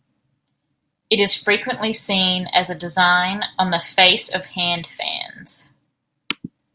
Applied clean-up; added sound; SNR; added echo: none; none; none; none.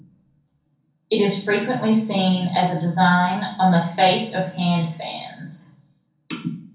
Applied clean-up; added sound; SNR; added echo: none; none; none; reverberation time 0.5 s.